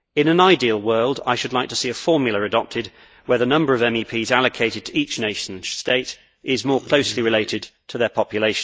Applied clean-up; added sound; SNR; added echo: neural mask model DeepFilterNet 3.